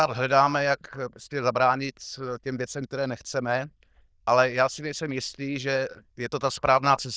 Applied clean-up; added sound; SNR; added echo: neural diffusion model UNIVERSE++.